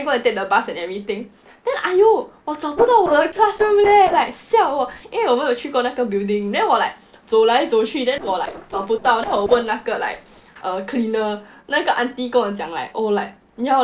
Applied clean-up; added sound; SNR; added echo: neural separator model SepFormer DNS4.